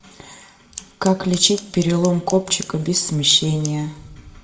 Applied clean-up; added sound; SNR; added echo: none; Scissors; 17 dB; reverberation time 0.5 s.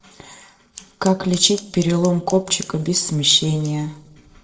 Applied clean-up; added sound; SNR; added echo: neural separator model SepFormer DNS4.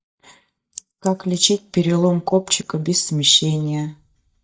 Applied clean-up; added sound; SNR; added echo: neural mask model DeepFilterNet 3.